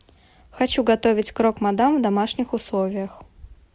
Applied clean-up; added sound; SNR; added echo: none; none; none; none.